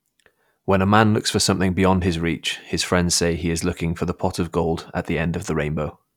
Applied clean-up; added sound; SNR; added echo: none; none; none; none.